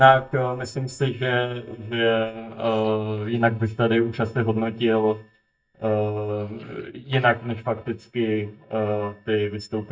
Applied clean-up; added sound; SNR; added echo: neural mask model DeepFilterNet 3.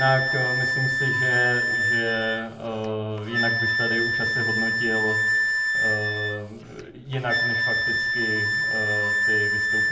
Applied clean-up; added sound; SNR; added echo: none; Wind instrument, woodwind instrument; -5 dB; reverberation time 0.6 s.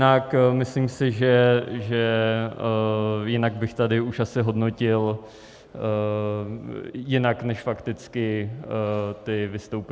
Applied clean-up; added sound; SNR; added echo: none; none; none; none.